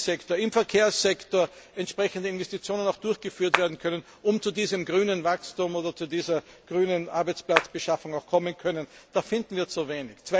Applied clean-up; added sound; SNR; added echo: none; Clapping; -1 dB; none.